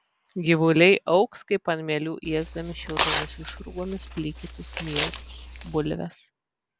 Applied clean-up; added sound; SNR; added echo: none; Tearing; 3 dB; none.